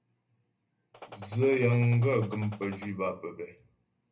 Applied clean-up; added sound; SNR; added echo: none; Gunshot, gunfire; 17 dB; reverberation time 0.3 s.